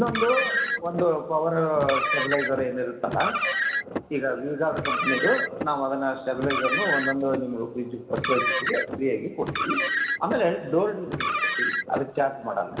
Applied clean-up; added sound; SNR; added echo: none; Car; 2 dB; reverberation time 2.1 s.